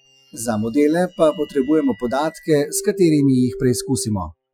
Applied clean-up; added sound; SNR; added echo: classical method Wiener filter.